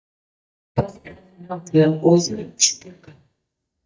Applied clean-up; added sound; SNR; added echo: neural mask model DeepFilterNet 3.